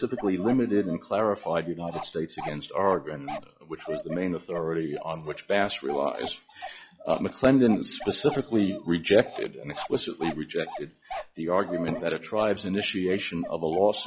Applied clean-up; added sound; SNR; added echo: classical method log-MMSE.